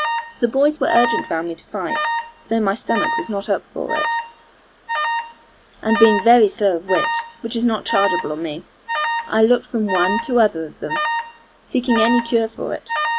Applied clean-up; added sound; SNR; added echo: none; Alarm; 5 dB; none.